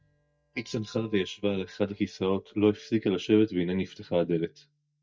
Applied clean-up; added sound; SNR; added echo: neural mask model DeepFilterNet 3.